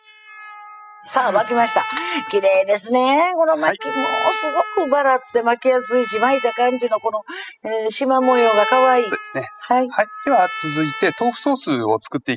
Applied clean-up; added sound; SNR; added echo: classical method spectral subtraction.